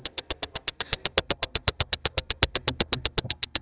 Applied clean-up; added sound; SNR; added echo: neural mask model DeepFilterNet 3.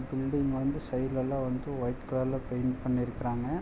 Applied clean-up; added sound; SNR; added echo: none; none; none; none.